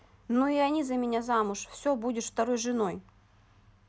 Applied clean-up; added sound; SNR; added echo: none; none; none; none.